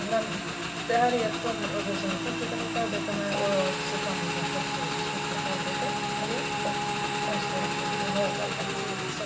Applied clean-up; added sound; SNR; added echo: none; Motorcycle / Engine; -2 dB; reverberation time 0.2 s.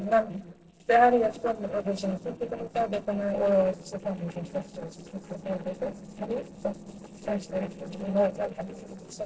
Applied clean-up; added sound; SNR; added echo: neural separator model SepFormer DNS4.